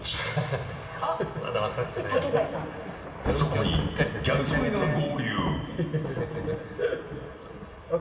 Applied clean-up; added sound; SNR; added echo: none; Thunder / Rain; 9 dB; reverberation time 2.4 s.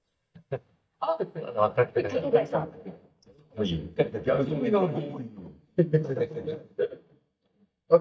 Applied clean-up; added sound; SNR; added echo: neural mask model DeepFilterNet 3.